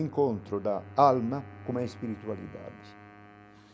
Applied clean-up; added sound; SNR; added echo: none; Wind instrument, woodwind instrument + Bowed string instrument; 18 dB; none.